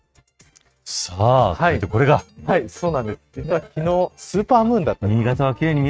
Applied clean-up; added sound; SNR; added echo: neural mask model RNNoise.